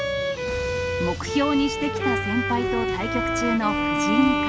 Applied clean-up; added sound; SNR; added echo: none; Bowed string instrument; 0 dB; none.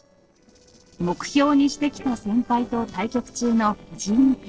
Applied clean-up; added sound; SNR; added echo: neural separator model SepFormer DNS4.